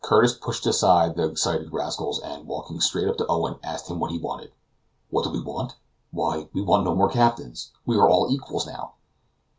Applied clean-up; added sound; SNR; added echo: none; none; none; none.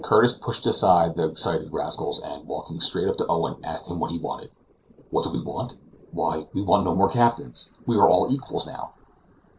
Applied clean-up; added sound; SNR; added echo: neural separator model SepFormer DNS4.